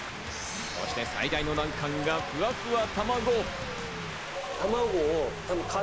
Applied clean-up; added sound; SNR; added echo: none; Wind; 5 dB; none.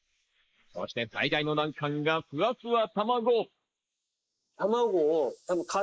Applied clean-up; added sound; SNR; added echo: neural mask model Resemble Enhance denoiser.